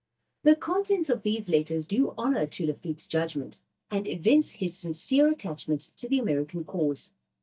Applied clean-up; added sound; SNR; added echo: neural mask model DeepFilterNet 3.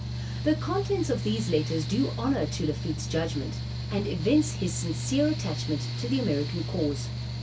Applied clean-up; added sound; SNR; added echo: none; Mechanical fan; 3 dB; reverberation time 0.2 s.